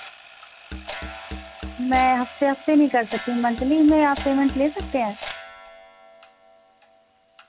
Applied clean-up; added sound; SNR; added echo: none; Clock + Musical instrument; 14 dB; none.